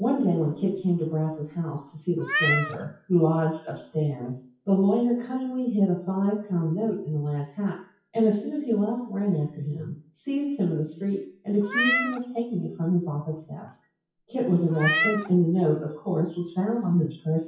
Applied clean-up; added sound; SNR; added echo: classical method WPE with log-MMSE.